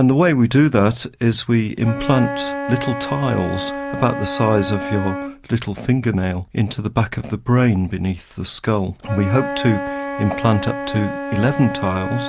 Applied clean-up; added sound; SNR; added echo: none; Wind instrument, woodwind instrument; 9 dB; none.